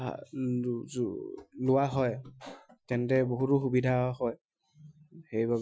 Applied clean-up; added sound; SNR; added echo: classical method Wiener filter.